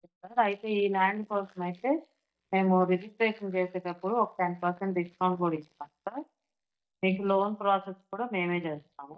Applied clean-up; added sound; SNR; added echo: neural mask model DeepFilterNet 3.